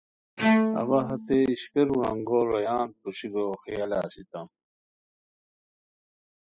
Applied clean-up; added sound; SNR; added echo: classical method spectral subtraction.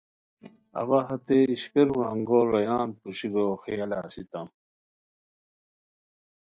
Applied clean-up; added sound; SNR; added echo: neural mask model DeepFilterNet 3.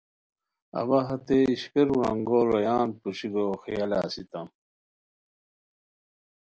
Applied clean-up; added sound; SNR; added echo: none; none; none; none.